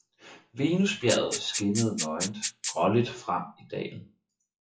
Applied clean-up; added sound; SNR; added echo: classical method WPE with log-MMSE.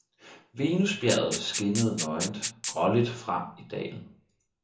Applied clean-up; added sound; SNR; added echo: none; Rattle (instrument); 6 dB; reverberation time 0.7 s.